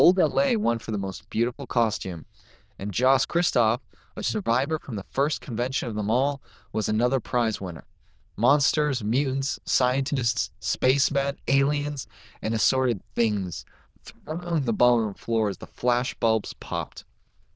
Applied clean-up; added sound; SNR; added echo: neural diffusion model UNIVERSE++.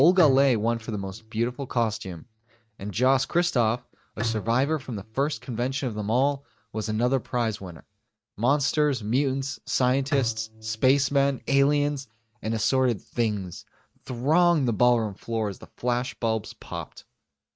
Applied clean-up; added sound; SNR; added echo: neural mask model RNNoise.